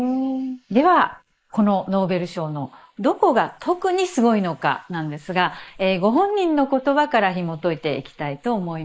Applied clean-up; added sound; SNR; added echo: neural mask model Resemble Enhance denoiser.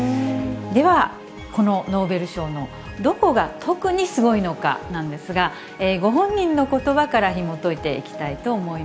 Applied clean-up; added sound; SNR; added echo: none; none; none; none.